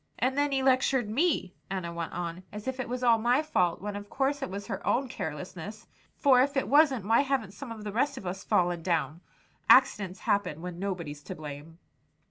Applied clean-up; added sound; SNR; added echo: none; none; none; none.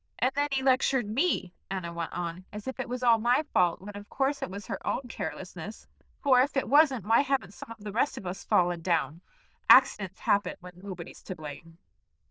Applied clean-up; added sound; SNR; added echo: neural diffusion model UNIVERSE++.